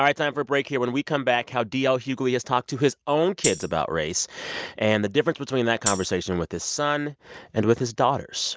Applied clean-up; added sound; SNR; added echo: none; Tambourine; 9 dB; none.